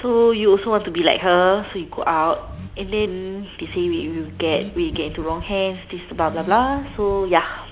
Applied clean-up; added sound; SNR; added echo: none; Accelerating, revving, vroom / Car; 16 dB; none.